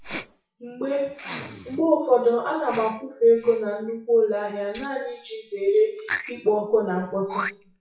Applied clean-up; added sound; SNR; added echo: classical method WPE with log-MMSE.